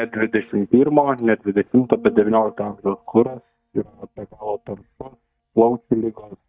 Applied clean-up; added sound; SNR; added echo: neural mask model DeepFilterNet 3.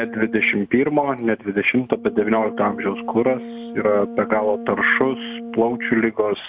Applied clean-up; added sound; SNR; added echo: none; Brass instrument; 13 dB; none.